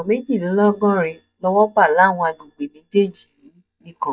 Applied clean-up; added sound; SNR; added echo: neural mask model DeepFilterNet 3.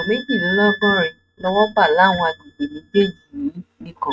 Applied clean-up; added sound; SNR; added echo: neural mask model RNNoise.